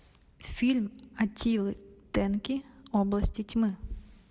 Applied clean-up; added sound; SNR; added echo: none; none; none; none.